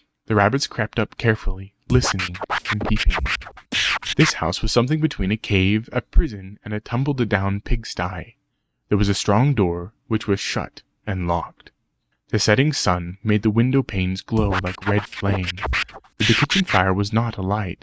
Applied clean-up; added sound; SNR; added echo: neural mask model RNNoise.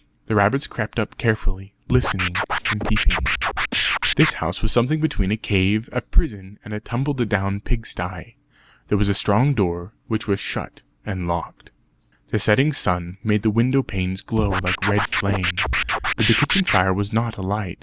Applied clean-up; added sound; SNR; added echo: none; Scratching (performance technique); 1 dB; none.